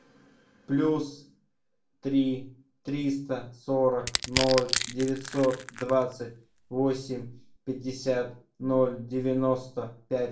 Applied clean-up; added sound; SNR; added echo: none; Crushing; 6 dB; reverberation time 0.3 s.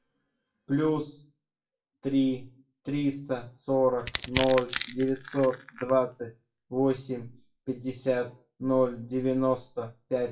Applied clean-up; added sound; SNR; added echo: classical method WPE with log-MMSE.